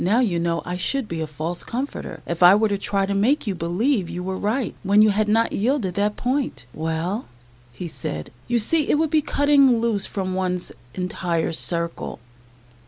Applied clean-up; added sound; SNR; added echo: none; none; none; none.